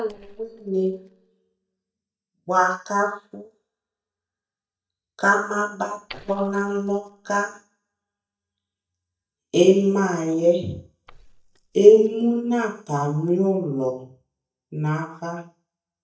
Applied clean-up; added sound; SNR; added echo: neural mask model DeepFilterNet 3.